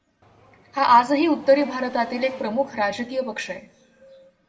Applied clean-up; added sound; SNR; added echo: none; Race car, auto racing / Accelerating, revving, vroom; 20 dB; reverberation time 1.1 s.